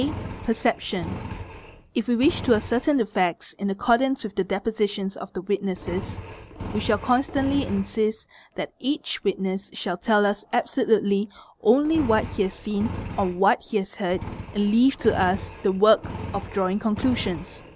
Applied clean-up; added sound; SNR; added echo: none; Engine; 13 dB; none.